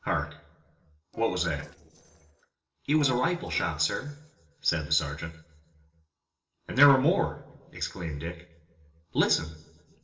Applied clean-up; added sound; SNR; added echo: neural separator model SepFormer DNS4.